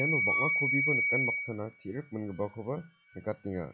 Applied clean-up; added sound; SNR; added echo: classical method log-MMSE.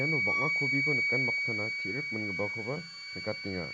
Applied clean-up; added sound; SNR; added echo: none; Wind instrument, woodwind instrument; -4 dB; none.